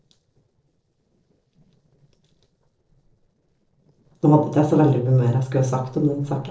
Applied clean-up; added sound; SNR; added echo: neural separator model SepFormer DNS4.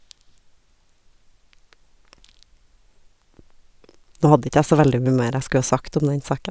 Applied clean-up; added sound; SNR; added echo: none; none; none; none.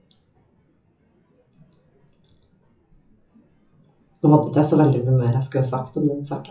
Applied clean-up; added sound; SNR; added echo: classical method WPE with log-MMSE.